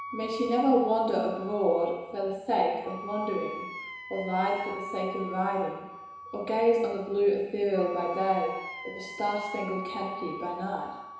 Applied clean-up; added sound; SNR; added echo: none; Wind instrument, woodwind instrument; 12 dB; reverberation time 1.0 s.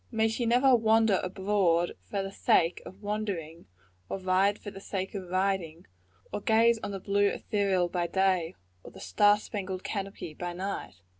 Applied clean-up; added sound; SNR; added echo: none; none; none; none.